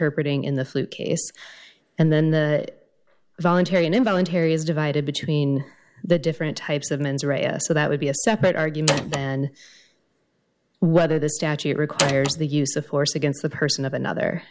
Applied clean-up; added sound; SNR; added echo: none; Door; 2 dB; none.